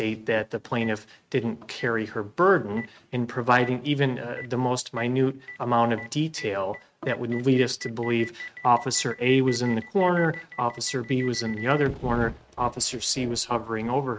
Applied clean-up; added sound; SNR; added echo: neural mask model RNNoise.